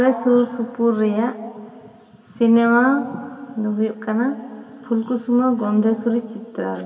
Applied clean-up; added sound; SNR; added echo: none; none; none; reverberation time 1.8 s.